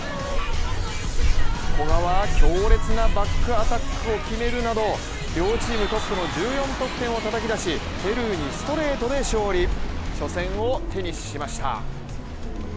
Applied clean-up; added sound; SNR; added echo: none; Wind; -3 dB; none.